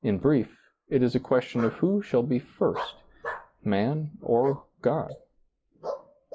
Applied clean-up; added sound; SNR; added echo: neural mask model Resemble Enhance denoiser.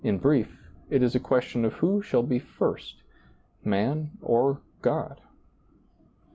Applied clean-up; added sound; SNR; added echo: none; none; none; none.